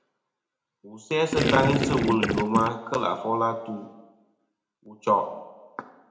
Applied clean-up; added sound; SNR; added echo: none; Gurgling; -2 dB; reverberation time 0.7 s.